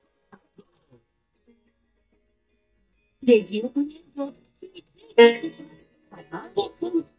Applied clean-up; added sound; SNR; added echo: neural mask model DeepFilterNet 3.